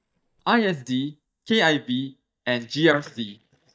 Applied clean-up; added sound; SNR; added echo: neural mask model DeepFilterNet 3.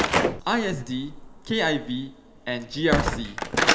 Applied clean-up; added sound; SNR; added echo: none; Slam / Wood; -1 dB; reverberation time 2.4 s.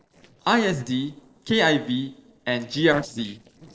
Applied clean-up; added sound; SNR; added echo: neural separator model SepFormer DNS4.